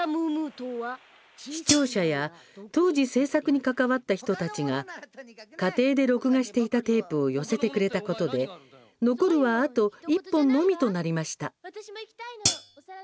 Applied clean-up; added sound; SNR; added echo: none; Hi-hat; 2 dB; none.